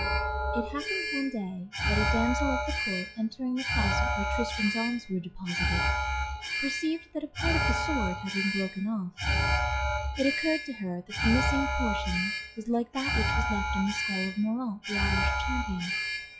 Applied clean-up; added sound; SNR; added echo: classical method log-MMSE.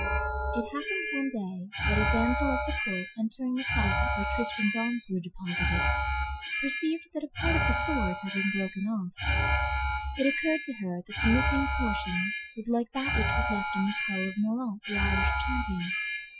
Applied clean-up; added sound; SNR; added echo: classical method Wiener filter.